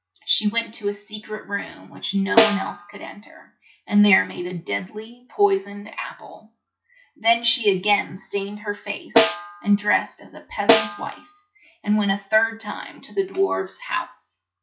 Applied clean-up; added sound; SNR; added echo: classical method log-MMSE.